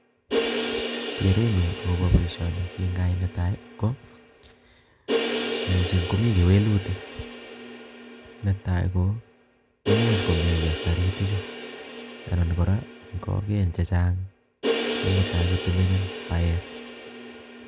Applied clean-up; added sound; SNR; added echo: none; Crash cymbal; 7 dB; none.